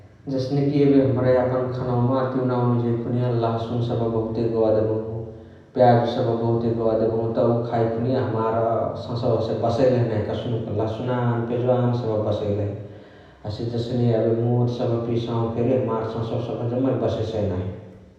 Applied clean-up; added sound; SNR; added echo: none; none; none; reverberation time 0.8 s.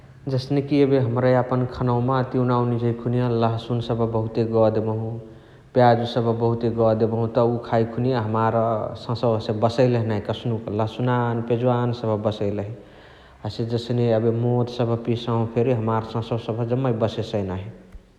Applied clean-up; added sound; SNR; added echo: none; none; none; none.